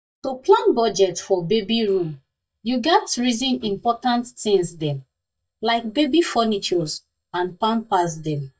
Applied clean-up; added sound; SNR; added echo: neural mask model DeepFilterNet 3.